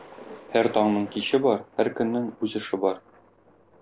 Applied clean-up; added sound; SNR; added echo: none; Thunder; 20 dB; none.